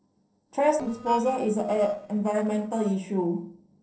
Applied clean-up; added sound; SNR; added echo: neural separator model SepFormer DNS4.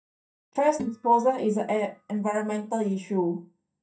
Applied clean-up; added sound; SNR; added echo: neural mask model DeepFilterNet 3.